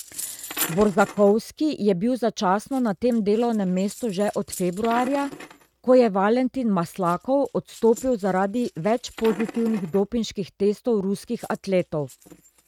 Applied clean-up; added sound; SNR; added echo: neural mask model RNNoise.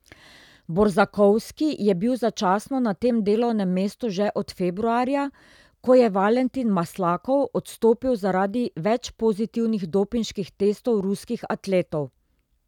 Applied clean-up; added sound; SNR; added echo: none; none; none; none.